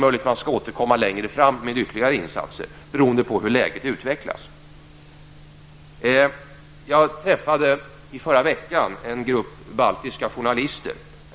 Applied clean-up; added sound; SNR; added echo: none; none; none; none.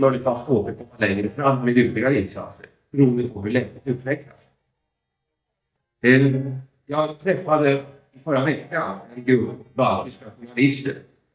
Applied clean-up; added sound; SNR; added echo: neural mask model DeepFilterNet 3.